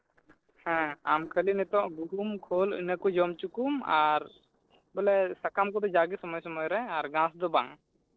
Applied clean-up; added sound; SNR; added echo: neural separator model SepFormer DNS4.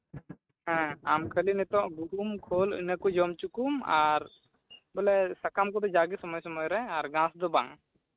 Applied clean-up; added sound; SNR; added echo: neural mask model RNNoise.